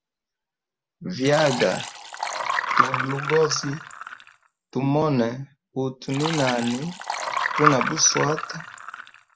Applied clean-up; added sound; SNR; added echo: none; Liquid; 3 dB; none.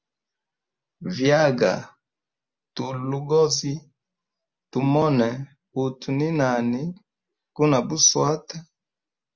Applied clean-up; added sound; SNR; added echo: none; none; none; none.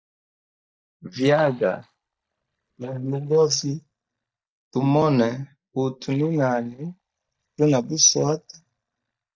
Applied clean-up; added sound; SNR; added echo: neural mask model DeepFilterNet 3.